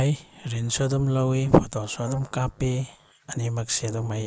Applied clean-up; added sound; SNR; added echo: neural mask model Resemble Enhance denoiser.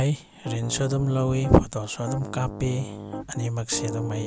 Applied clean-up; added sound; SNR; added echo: none; Piano; 11 dB; none.